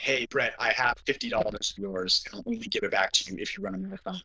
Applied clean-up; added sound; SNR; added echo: neural diffusion model UNIVERSE++.